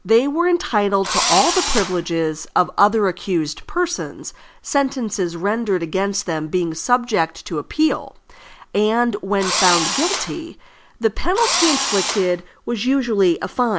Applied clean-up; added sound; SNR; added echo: none; Engine / Drill; 2 dB; none.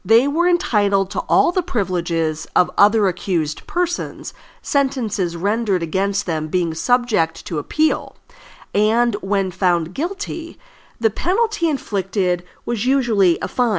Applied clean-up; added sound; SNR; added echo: none; none; none; none.